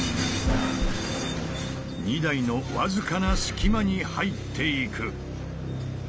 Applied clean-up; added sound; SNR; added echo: none; none; none; none.